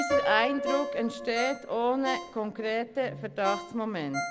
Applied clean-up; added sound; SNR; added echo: none; Ringtone + Piano; 4 dB; none.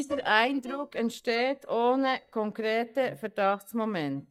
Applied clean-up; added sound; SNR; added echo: neural mask model DeepFilterNet 3.